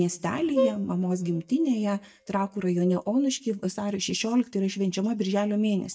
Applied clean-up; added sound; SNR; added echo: neural mask model DeepFilterNet 3.